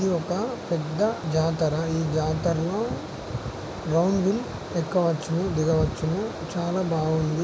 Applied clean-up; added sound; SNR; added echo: none; none; none; none.